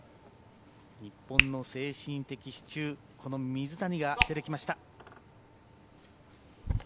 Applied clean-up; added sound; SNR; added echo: none; Hands; -1 dB; none.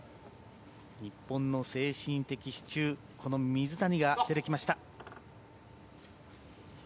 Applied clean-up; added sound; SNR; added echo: none; none; none; none.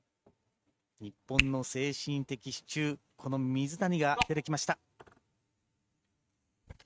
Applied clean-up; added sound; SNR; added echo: neural mask model RNNoise.